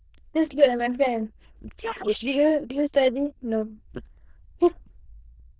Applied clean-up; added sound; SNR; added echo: neural diffusion model UNIVERSE++.